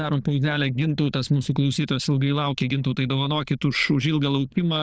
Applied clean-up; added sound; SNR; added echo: neural diffusion model UNIVERSE++.